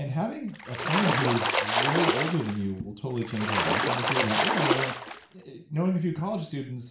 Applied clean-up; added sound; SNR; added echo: none; Splash, splatter; -3 dB; reverberation time 0.4 s.